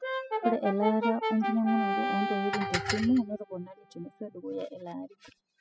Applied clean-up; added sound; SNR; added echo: classical method spectral subtraction.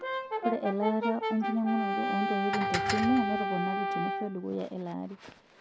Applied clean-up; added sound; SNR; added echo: none; Brass instrument + Dishes, pots, and pans; 1 dB; none.